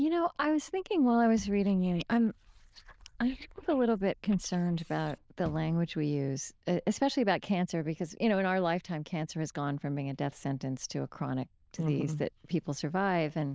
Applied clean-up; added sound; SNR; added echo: neural diffusion model UNIVERSE++.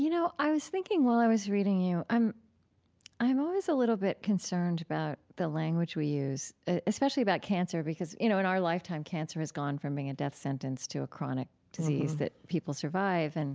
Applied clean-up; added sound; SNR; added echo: none; none; none; none.